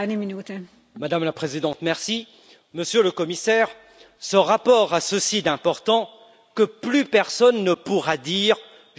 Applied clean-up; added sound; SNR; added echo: none; none; none; none.